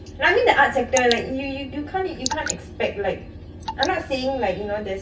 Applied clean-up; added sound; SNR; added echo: none; Drip / Water; 12 dB; reverberation time 0.1 s.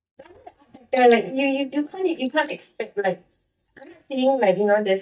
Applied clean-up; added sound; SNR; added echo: neural mask model DeepFilterNet 3.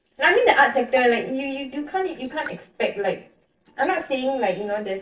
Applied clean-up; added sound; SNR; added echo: neural separator model SepFormer DNS4.